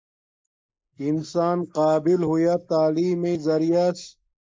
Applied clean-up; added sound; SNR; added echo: neural mask model Resemble Enhance denoiser.